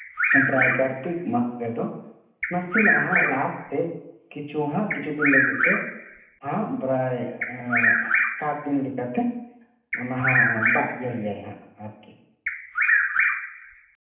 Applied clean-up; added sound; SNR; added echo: none; Bird vocalization, bird call, bird song; -2 dB; reverberation time 0.8 s.